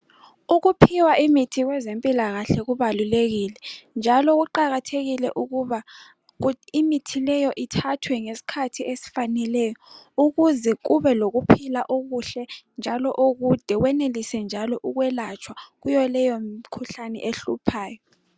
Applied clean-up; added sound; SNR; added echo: none; none; none; none.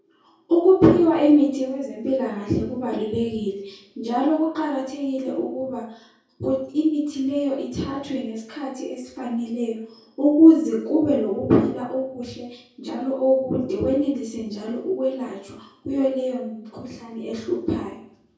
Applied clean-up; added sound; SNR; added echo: none; none; none; reverberation time 0.6 s.